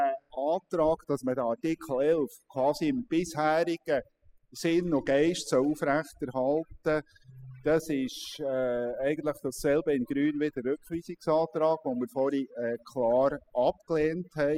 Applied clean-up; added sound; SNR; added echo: classical method spectral subtraction.